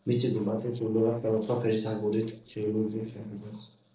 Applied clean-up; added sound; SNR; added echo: neural separator model SepFormer DNS4.